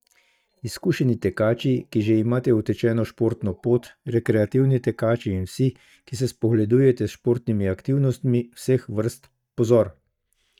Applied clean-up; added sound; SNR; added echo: neural mask model DeepFilterNet 3.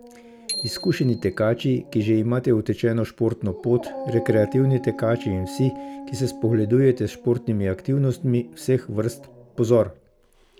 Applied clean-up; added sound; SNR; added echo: none; Bicycle bell + Dog; 15 dB; none.